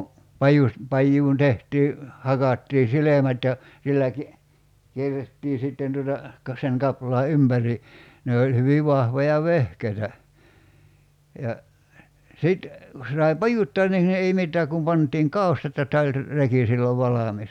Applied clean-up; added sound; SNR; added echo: none; none; none; none.